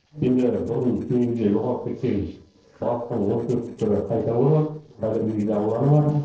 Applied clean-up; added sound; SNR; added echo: neural separator model SepFormer DNS4.